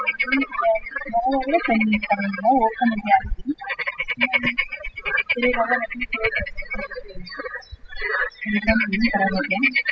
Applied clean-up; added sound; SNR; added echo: classical method spectral subtraction.